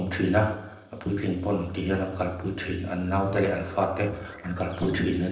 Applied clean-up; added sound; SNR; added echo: neural separator model SepFormer DNS4.